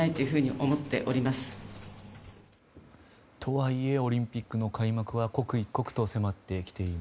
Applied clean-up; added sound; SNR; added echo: none; none; none; none.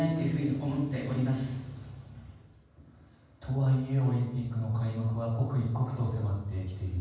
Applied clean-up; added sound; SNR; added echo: none; none; none; reverberation time 1.2 s.